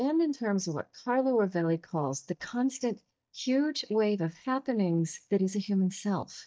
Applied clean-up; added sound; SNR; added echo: neural mask model DeepFilterNet 3.